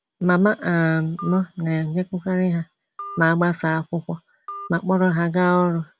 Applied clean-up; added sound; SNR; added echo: none; Telephone; 19 dB; none.